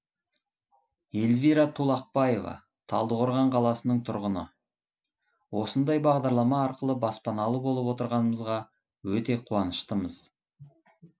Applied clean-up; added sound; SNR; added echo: none; none; none; none.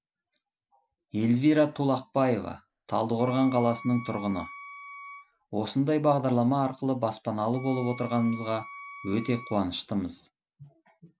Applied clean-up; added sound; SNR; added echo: none; Wind instrument, woodwind instrument; 16 dB; none.